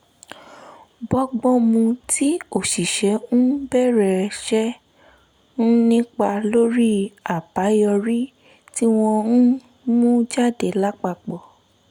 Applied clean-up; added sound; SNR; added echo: none; none; none; none.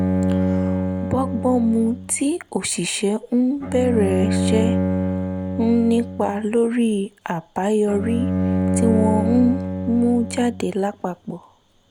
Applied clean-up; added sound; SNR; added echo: none; Bowed string instrument; 2 dB; none.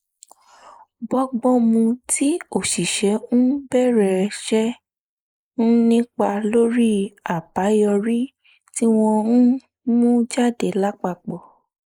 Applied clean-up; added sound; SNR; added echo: neural mask model Resemble Enhance denoiser.